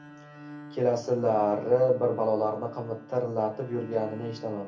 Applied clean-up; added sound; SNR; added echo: none; Bowed string instrument; 17 dB; reverberation time 0.3 s.